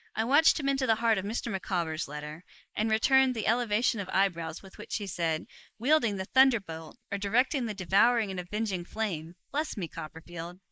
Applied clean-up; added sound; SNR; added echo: neural mask model Resemble Enhance denoiser.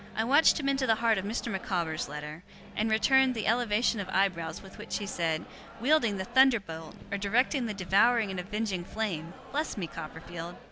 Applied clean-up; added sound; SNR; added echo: none; Microwave oven; 16 dB; none.